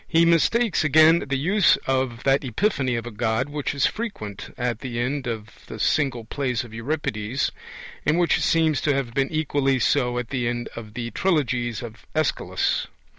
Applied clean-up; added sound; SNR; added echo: none; none; none; none.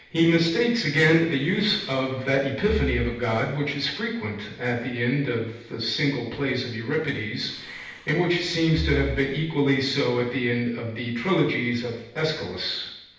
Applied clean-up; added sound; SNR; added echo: none; Breathing; 11 dB; reverberation time 0.9 s.